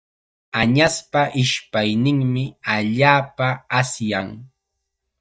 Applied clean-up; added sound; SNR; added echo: neural mask model DeepFilterNet 3.